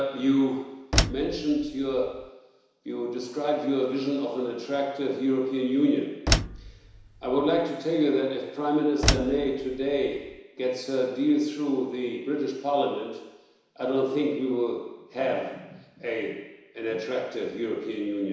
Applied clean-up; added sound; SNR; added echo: none; Slam; 2 dB; reverberation time 1.0 s.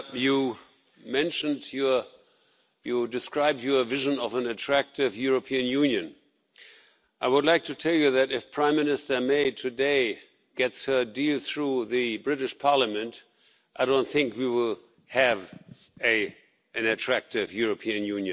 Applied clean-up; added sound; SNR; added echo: none; none; none; none.